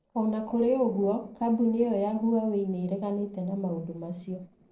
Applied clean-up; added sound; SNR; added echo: neural separator model SepFormer DNS4.